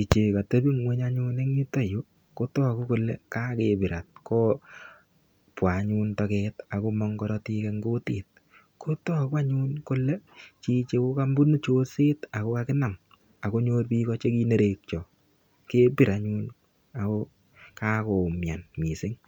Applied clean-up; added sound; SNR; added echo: none; none; none; none.